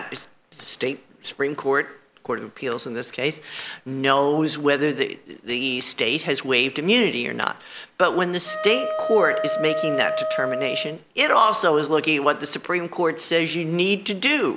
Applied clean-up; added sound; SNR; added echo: none; Wind instrument, woodwind instrument; 4 dB; none.